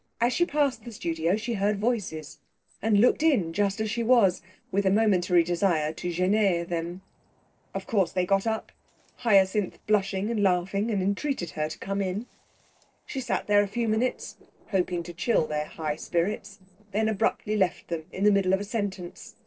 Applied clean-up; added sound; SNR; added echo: neural separator model SepFormer DNS4.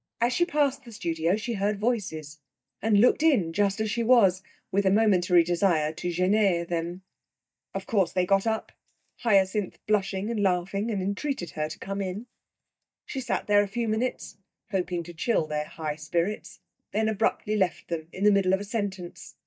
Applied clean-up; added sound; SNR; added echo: neural mask model DeepFilterNet 3.